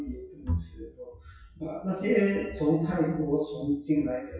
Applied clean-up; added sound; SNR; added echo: classical method WPE with log-MMSE.